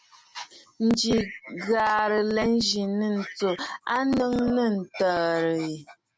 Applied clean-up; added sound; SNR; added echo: none; none; none; none.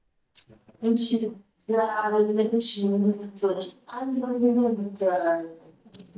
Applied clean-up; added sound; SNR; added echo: neural mask model DeepFilterNet 3.